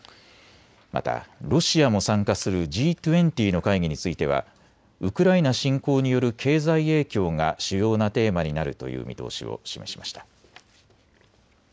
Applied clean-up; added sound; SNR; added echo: none; none; none; none.